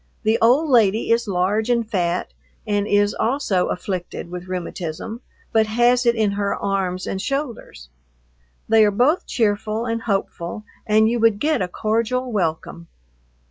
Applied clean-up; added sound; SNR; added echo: none; none; none; none.